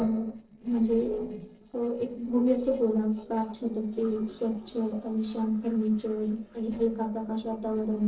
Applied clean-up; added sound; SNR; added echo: neural separator model SepFormer DNS4.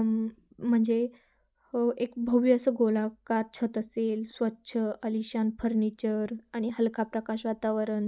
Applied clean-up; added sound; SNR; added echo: none; none; none; none.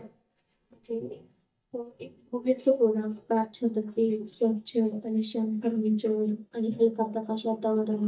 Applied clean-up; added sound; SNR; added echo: neural mask model DeepFilterNet 3.